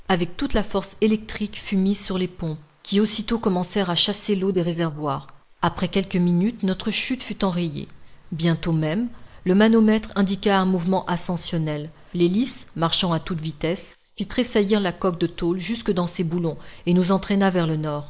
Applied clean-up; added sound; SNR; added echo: neural mask model Resemble Enhance denoiser.